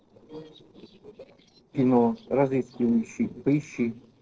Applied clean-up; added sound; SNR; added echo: neural separator model SepFormer DNS4.